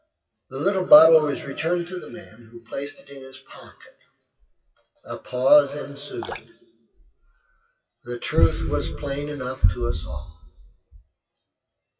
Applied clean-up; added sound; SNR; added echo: classical method WPE with log-MMSE.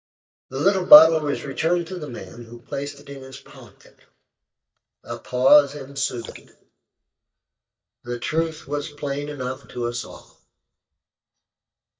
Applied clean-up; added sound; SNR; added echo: neural mask model DeepFilterNet 3.